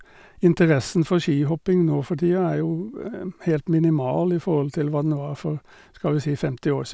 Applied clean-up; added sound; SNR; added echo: none; none; none; none.